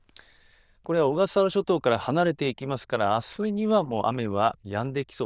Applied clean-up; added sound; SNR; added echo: neural diffusion model UNIVERSE++.